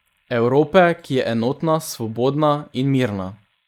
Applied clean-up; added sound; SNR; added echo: neural mask model Resemble Enhance denoiser.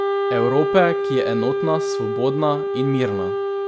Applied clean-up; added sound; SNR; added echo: none; Wind instrument, woodwind instrument; 0 dB; none.